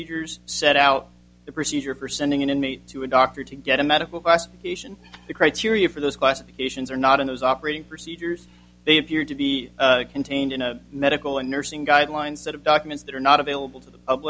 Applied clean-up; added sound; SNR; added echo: none; none; none; none.